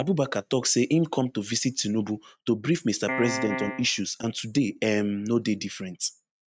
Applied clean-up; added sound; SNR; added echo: neural mask model RNNoise.